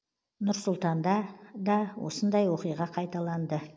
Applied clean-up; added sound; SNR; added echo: none; none; none; none.